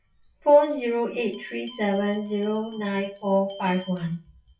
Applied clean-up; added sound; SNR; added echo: classical method WPE with log-MMSE.